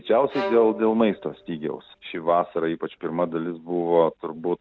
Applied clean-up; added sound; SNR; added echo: none; Bowed string instrument; 12 dB; none.